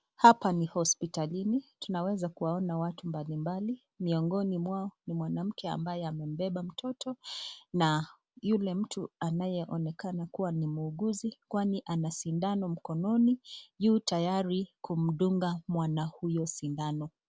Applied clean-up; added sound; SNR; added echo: none; none; none; none.